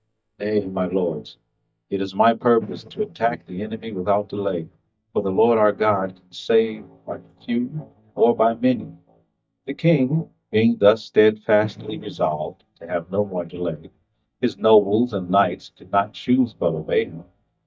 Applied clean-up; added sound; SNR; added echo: neural mask model DeepFilterNet 3.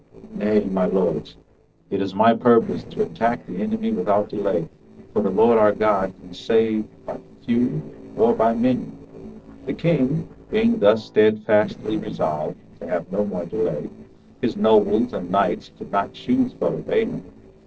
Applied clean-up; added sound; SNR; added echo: neural separator model SepFormer DNS4.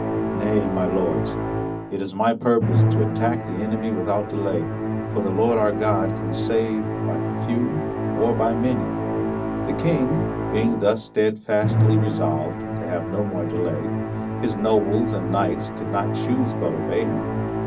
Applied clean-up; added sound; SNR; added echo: none; Musical instrument; 0 dB; reverberation time 0.4 s.